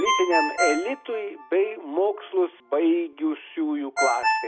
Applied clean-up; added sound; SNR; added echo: none; Ringtone; 3 dB; none.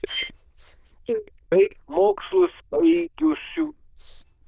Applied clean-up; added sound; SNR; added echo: neural diffusion model UNIVERSE++.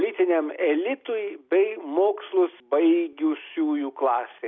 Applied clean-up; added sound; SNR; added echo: none; none; none; none.